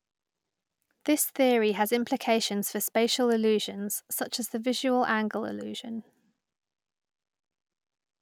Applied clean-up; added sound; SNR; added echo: none; none; none; none.